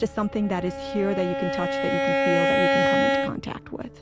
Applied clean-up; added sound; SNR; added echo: none; Bowed string instrument; -3 dB; none.